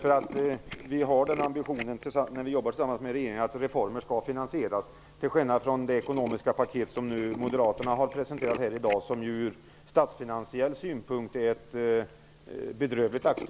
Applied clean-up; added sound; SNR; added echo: none; Tools; 16 dB; none.